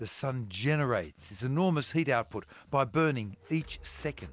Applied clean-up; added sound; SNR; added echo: none; none; none; none.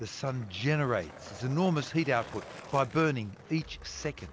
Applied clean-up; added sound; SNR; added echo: none; Skateboard; 17 dB; none.